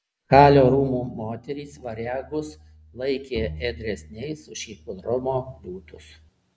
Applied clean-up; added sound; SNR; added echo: none; Bowed string instrument; 17 dB; none.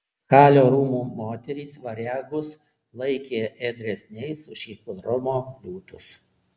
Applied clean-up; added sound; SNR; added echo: none; none; none; none.